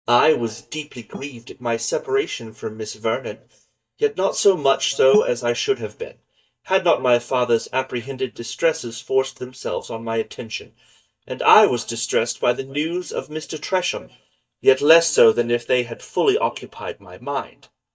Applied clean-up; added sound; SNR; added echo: neural mask model DeepFilterNet 3.